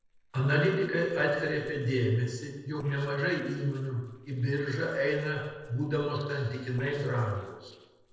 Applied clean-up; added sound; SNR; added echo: neural separator model SepFormer DNS4.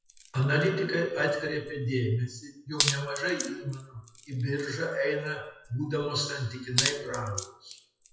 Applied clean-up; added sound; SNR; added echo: classical method WPE with log-MMSE.